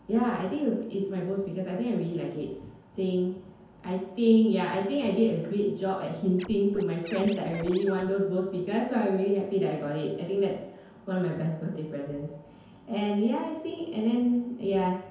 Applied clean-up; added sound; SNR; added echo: none; Scratching (performance technique); 16 dB; reverberation time 0.9 s.